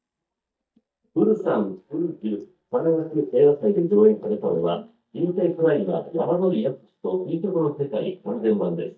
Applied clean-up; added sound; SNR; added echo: neural mask model DeepFilterNet 3.